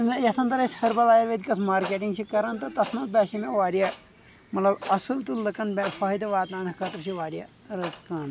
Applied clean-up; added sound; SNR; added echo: none; Clock; 18 dB; none.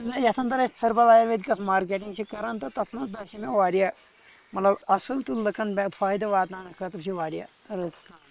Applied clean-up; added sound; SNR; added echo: neural separator model SepFormer WHAM!.